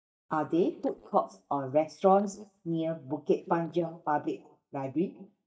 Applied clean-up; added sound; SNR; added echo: neural mask model DeepFilterNet 3.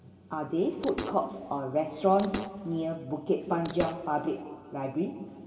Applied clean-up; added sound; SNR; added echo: none; Fart; 11 dB; reverberation time 1.7 s.